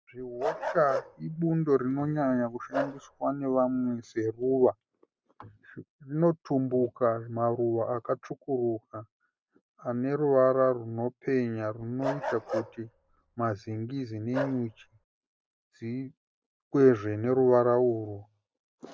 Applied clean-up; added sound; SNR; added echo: none; Bark; 9 dB; none.